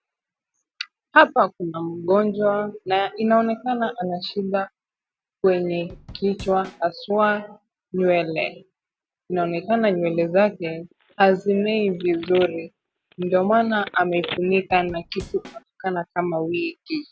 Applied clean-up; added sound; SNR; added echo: none; Telephone + Drum / Drum kit; 18 dB; none.